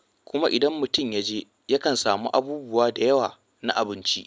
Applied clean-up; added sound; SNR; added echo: none; none; none; none.